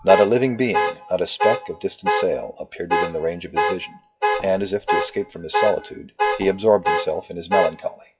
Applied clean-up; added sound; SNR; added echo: classical method WPE with log-MMSE.